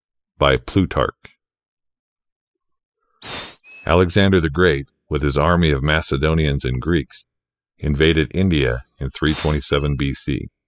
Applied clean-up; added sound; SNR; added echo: classical method spectral subtraction.